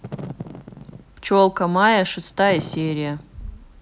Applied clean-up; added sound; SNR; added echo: none; Wind / Fire; 16 dB; none.